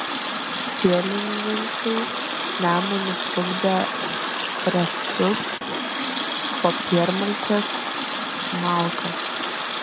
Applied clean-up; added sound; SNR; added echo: none; Water tap, faucet; 1 dB; none.